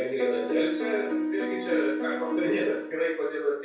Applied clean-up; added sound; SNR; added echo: none; Piano; 1 dB; reverberation time 0.6 s.